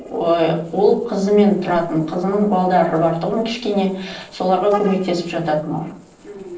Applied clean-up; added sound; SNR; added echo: neural separator model SepFormer DNS4.